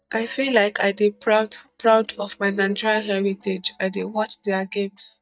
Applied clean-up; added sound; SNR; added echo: neural mask model DeepFilterNet 3.